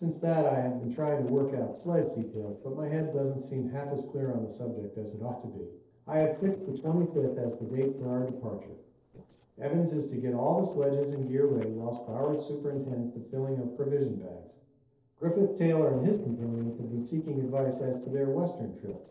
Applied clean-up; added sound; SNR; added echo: neural separator model SepFormer DNS4.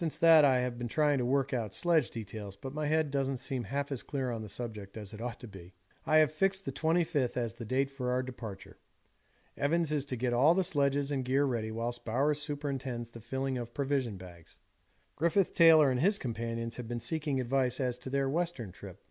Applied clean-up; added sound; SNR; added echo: none; none; none; none.